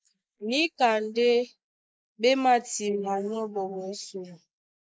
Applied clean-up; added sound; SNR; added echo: neural mask model Resemble Enhance denoiser.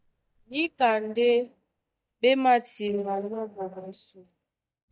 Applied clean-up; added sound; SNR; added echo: neural mask model DeepFilterNet 3.